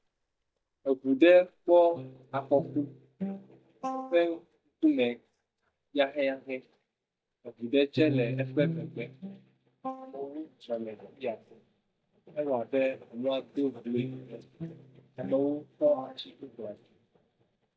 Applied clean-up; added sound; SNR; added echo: neural mask model DeepFilterNet 3.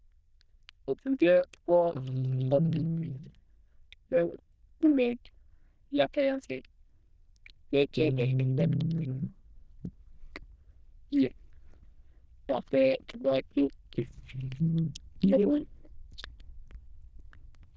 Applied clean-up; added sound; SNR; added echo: neural diffusion model UNIVERSE++.